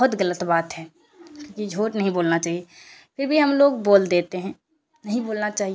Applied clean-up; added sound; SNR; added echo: none; none; none; none.